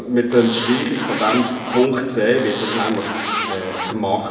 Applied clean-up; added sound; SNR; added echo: none; Zipper (clothing); 5 dB; reverberation time 2.3 s.